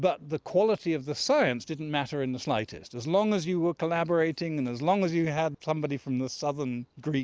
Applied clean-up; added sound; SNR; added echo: none; none; none; none.